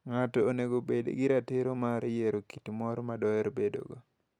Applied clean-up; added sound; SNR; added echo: none; none; none; none.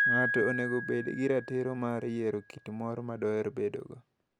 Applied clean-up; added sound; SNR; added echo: none; Piano; 4 dB; none.